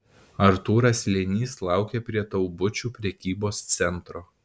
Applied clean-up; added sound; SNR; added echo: none; none; none; none.